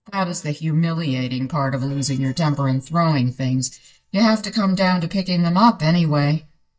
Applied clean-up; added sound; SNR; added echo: neural mask model DeepFilterNet 3.